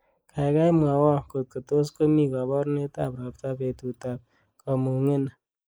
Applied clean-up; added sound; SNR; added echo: neural mask model Resemble Enhance denoiser.